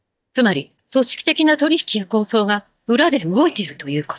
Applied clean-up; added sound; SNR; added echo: neural mask model DeepFilterNet 3.